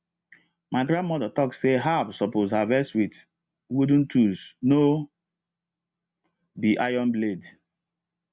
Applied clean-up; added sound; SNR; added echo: none; none; none; none.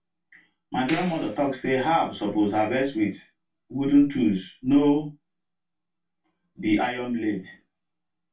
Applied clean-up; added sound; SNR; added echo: none; Clapping; 16 dB; reverberation time 0.2 s.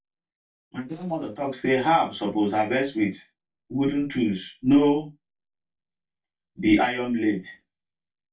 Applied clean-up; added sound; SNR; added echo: neural mask model DeepFilterNet 3.